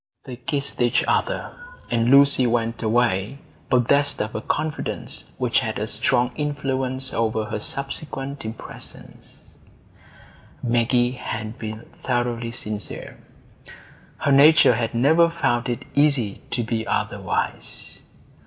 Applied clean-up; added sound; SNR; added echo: none; none; none; none.